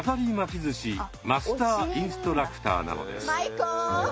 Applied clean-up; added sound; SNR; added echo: none; none; none; none.